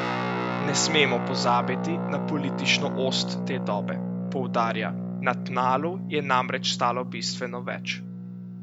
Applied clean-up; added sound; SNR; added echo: none; Guitar; 2 dB; none.